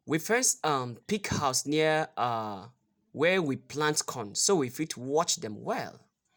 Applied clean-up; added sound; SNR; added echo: none; none; none; none.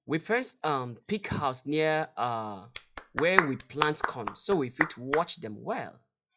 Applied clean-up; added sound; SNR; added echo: classical method log-MMSE.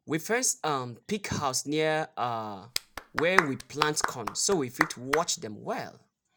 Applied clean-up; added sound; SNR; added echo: none; Clapping; 2 dB; none.